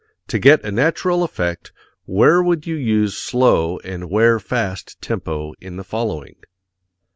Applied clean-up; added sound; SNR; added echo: none; none; none; none.